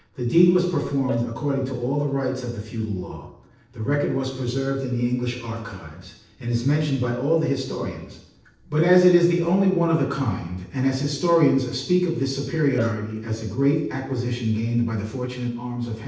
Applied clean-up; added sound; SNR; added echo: neural separator model SepFormer DNS4.